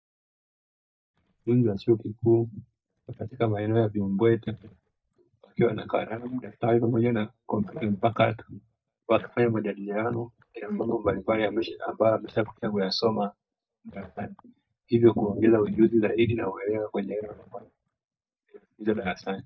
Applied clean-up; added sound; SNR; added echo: neural mask model DeepFilterNet 3.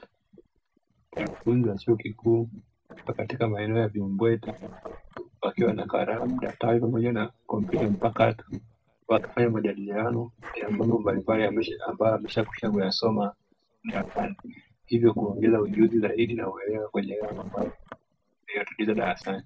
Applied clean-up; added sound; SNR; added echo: neural separator model SepFormer DNS4.